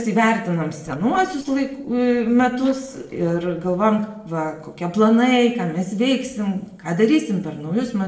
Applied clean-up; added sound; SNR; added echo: neural separator model SepFormer DNS4.